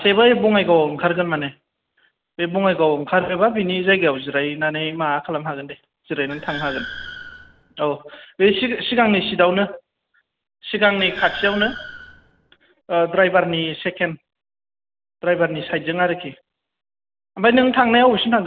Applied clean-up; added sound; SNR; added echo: none; Car; 14 dB; none.